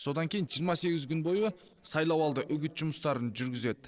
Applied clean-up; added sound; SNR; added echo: neural separator model SepFormer DNS4.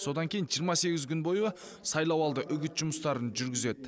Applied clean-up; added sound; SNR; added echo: none; none; none; none.